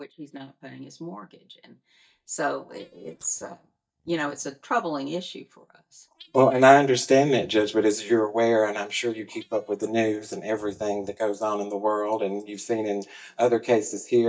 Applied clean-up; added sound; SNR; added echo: neural mask model DeepFilterNet 3.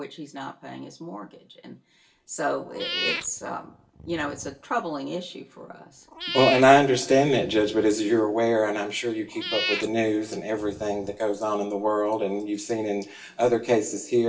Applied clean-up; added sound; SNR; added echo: none; Meow / Purr; 10 dB; reverberation time 0.2 s.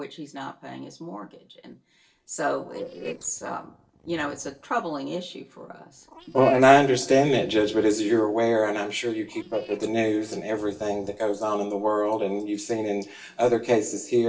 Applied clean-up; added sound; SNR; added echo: neural separator model SepFormer DNS4.